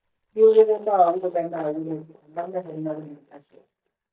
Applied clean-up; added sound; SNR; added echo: neural mask model DeepFilterNet 3.